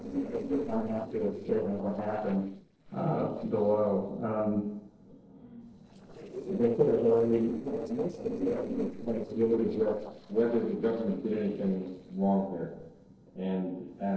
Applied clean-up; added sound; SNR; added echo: neural separator model SepFormer DNS4.